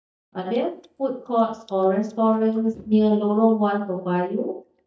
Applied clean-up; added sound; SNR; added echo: neural mask model DeepFilterNet 3.